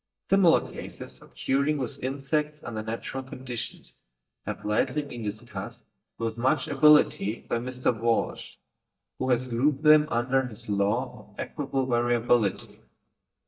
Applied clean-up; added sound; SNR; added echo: neural mask model DeepFilterNet 3.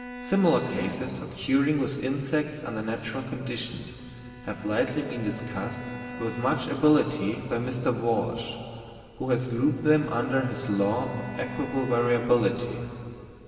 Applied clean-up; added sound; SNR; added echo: none; Bowed string instrument; 15 dB; reverberation time 2.7 s.